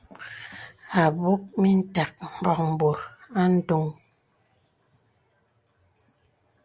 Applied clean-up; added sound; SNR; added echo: none; none; none; none.